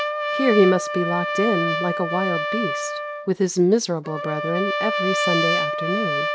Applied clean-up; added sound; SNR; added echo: none; Trumpet; 2 dB; none.